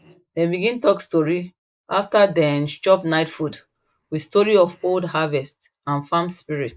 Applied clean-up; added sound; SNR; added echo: neural mask model Resemble Enhance denoiser.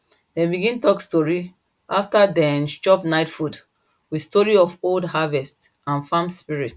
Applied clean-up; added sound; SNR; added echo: none; none; none; none.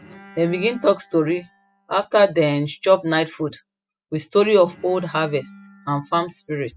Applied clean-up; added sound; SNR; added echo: classical method spectral subtraction.